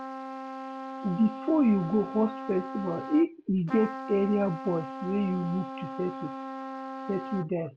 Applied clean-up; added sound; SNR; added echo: none; Trumpet; 9 dB; none.